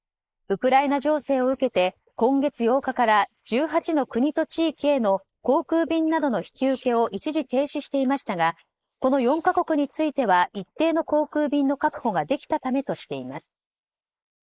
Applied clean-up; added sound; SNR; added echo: neural mask model Resemble Enhance denoiser.